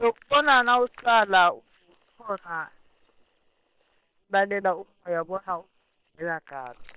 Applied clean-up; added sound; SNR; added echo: neural separator model SepFormer WHAM!.